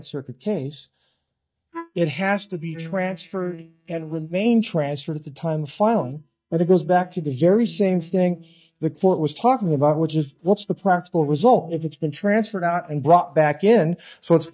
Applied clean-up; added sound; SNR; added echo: neural mask model DeepFilterNet 3.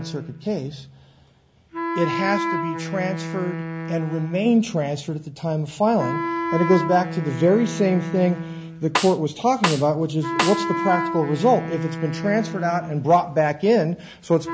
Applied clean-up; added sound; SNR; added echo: none; Snare drum + Wind instrument, woodwind instrument; 7 dB; none.